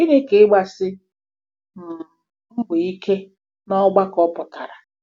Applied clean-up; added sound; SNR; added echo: none; none; none; none.